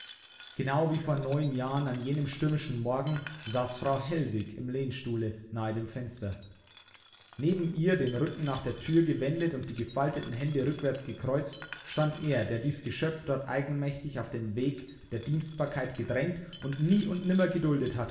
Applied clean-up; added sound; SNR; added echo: none; Glass; 18 dB; reverberation time 0.8 s.